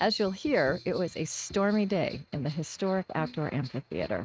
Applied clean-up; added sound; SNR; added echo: neural mask model RNNoise.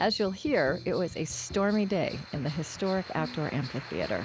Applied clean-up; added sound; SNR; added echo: none; Bell; 20 dB; none.